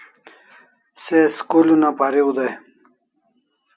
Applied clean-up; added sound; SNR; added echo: none; none; none; none.